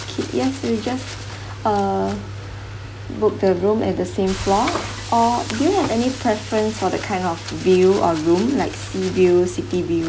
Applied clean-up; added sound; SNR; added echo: none; Frying (food); 15 dB; none.